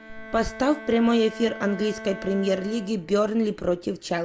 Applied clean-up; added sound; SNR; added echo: none; Bowed string instrument; 16 dB; none.